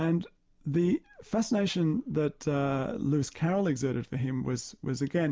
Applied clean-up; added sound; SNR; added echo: none; none; none; none.